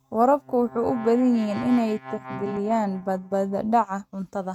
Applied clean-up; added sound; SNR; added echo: neural mask model RNNoise.